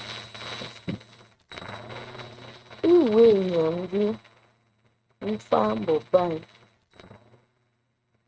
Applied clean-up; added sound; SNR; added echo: neural mask model RNNoise.